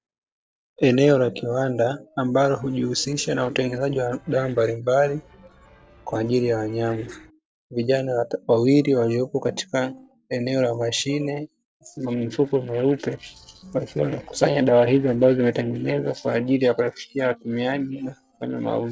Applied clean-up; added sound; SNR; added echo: neural separator model SepFormer DNS4.